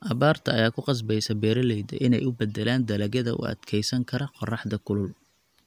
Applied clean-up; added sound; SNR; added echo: none; none; none; none.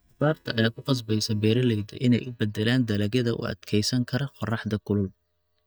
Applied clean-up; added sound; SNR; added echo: neural mask model DeepFilterNet 3.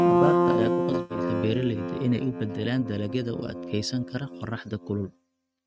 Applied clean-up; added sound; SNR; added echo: neural mask model RNNoise.